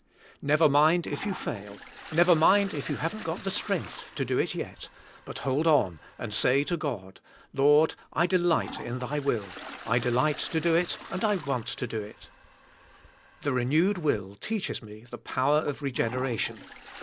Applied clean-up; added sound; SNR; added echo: none; Toilet flush; 18 dB; none.